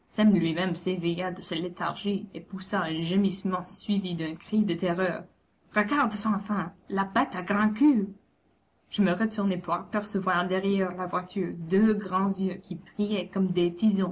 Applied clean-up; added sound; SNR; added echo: none; none; none; none.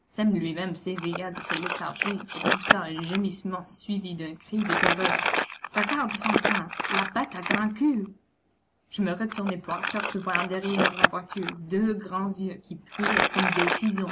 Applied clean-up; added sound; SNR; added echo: none; Crumpling, crinkling; 0 dB; none.